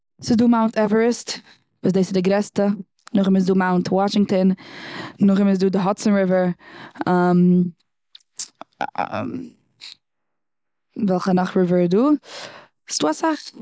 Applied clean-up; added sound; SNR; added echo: neural mask model Resemble Enhance denoiser.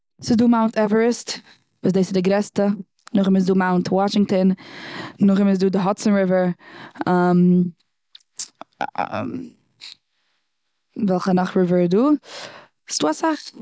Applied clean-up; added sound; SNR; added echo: none; none; none; none.